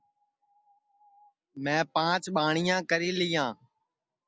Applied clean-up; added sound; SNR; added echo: none; none; none; none.